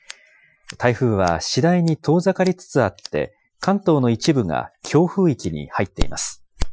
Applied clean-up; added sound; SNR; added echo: classical method Wiener filter.